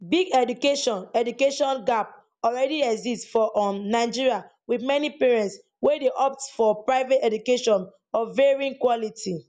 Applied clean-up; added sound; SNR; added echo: none; none; none; none.